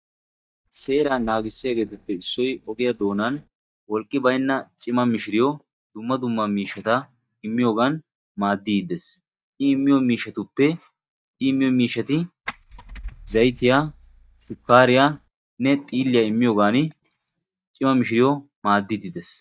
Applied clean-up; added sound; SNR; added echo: neural mask model DeepFilterNet 3.